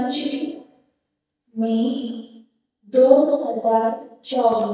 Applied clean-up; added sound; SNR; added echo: neural mask model DeepFilterNet 3.